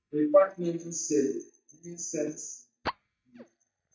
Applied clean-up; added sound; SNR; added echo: neural mask model DeepFilterNet 3.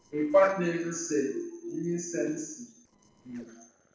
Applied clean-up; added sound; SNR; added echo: neural separator model SepFormer DNS4.